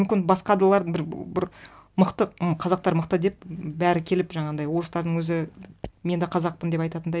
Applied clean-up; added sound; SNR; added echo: none; none; none; none.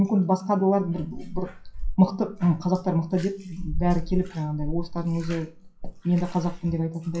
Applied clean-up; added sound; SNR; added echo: classical method WPE with log-MMSE.